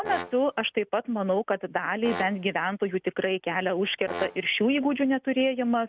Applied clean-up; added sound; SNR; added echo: none; Brass instrument; 15 dB; none.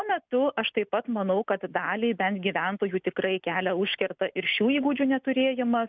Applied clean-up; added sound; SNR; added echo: none; none; none; none.